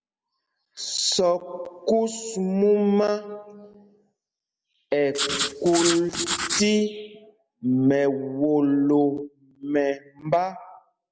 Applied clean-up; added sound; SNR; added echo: neural mask model Resemble Enhance denoiser.